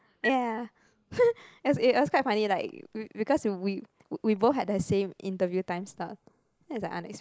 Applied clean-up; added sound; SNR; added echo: neural mask model Resemble Enhance denoiser.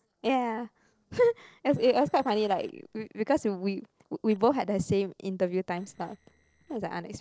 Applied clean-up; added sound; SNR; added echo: neural separator model SepFormer DNS4.